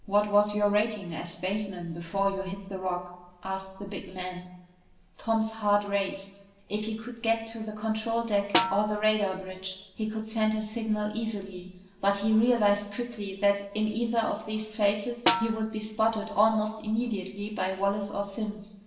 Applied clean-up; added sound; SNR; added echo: none; Snare drum; 1 dB; reverberation time 0.9 s.